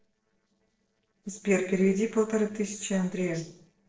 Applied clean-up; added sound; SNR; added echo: neural separator model SepFormer DNS4.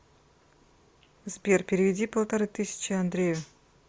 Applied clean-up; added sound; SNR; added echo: none; none; none; none.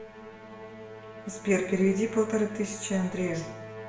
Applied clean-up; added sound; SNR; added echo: none; Musical instrument; 13 dB; reverberation time 0.7 s.